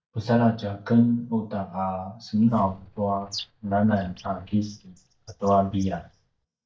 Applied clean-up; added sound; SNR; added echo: neural mask model DeepFilterNet 3.